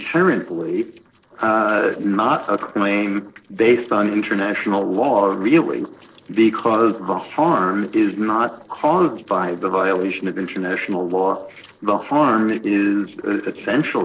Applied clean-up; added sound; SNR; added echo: neural separator model SepFormer DNS4.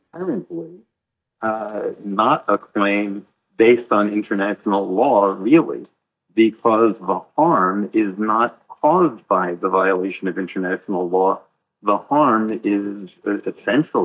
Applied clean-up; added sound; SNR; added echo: neural mask model DeepFilterNet 3.